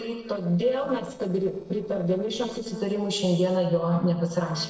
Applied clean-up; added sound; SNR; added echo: neural separator model SepFormer DNS4.